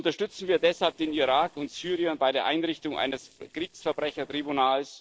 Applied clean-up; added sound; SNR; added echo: neural separator model SepFormer DNS4.